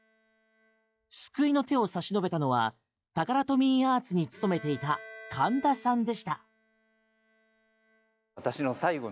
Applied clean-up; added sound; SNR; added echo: classical method log-MMSE.